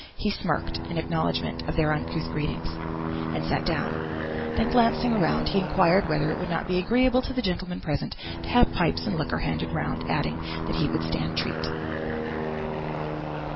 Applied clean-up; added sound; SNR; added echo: none; Aircraft; 4 dB; none.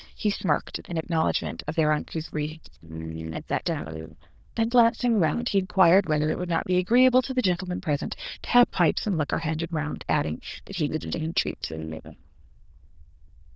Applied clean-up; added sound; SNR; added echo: neural diffusion model UNIVERSE++.